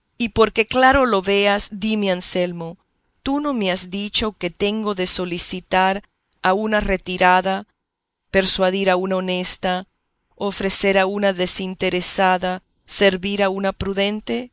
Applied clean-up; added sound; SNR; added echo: neural mask model Resemble Enhance denoiser.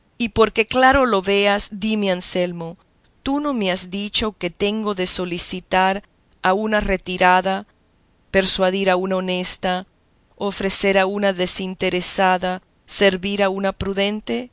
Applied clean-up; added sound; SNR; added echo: none; none; none; none.